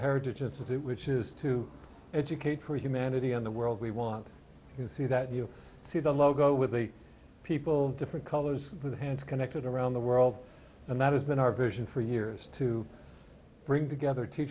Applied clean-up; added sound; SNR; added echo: none; none; none; none.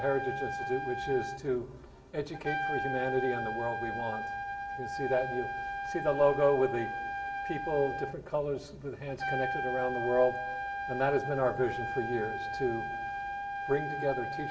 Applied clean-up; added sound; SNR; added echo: none; Trumpet; 4 dB; reverberation time 2.8 s.